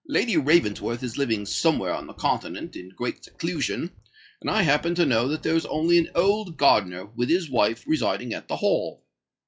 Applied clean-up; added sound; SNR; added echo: classical method log-MMSE.